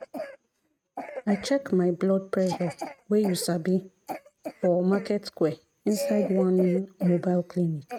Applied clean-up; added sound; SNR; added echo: neural mask model RNNoise.